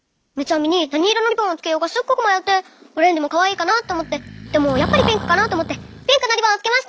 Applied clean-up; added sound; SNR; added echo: none; Breathing; 9 dB; none.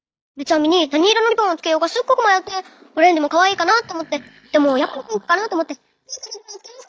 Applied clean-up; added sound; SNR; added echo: neural mask model DeepFilterNet 3.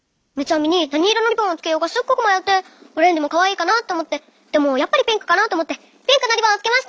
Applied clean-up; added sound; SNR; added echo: none; none; none; none.